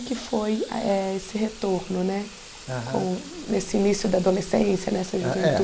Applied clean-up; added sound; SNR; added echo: none; Sink (filling or washing) / Water tap, faucet; 18 dB; none.